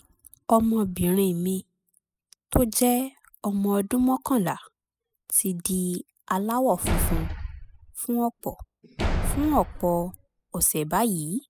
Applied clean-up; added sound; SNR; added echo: classical method spectral subtraction.